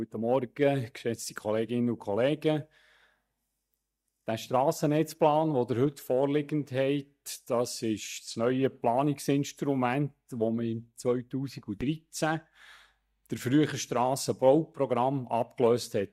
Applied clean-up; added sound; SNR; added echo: neural mask model DeepFilterNet 3.